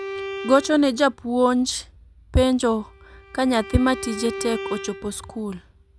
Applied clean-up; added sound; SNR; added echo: none; Bowed string instrument; 13 dB; none.